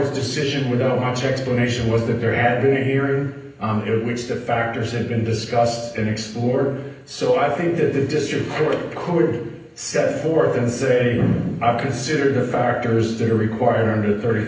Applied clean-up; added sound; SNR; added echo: none; none; none; reverberation time 0.8 s.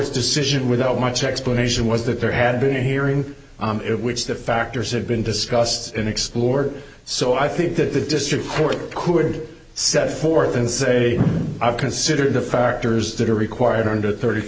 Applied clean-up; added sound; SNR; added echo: none; none; none; none.